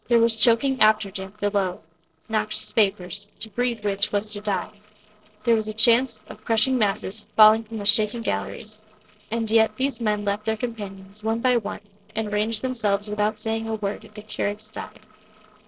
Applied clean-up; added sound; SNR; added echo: neural separator model SepFormer DNS4.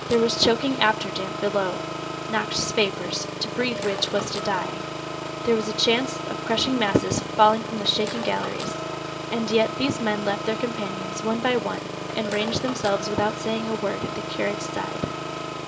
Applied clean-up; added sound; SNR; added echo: none; Engine; 5 dB; reverberation time 1.3 s.